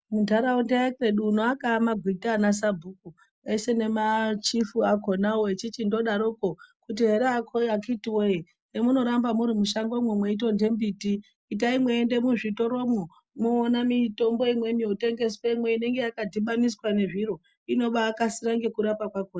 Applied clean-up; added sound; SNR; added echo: none; none; none; none.